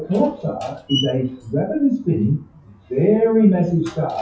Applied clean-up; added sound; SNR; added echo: classical method WPE with log-MMSE.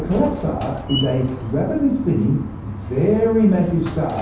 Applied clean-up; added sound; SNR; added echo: none; Slam; 12 dB; reverberation time 0.9 s.